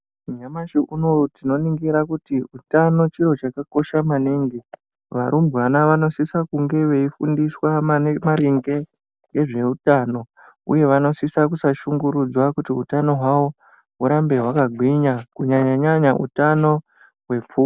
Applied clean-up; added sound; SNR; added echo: none; none; none; none.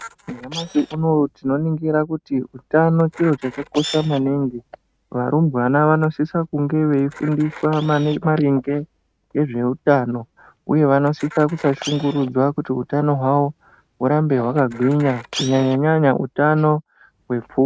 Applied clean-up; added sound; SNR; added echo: neural mask model RNNoise.